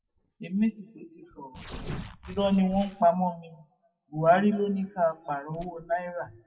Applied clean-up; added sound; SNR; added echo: classical method WPE with log-MMSE.